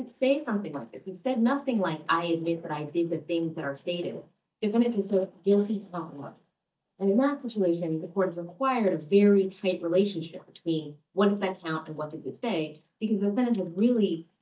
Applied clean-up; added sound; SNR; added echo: neural mask model DeepFilterNet 3.